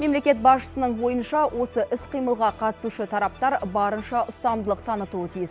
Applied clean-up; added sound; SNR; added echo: none; none; none; none.